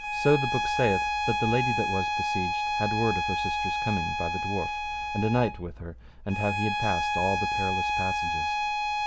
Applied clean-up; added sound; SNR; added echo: none; Bowed string instrument; -1 dB; none.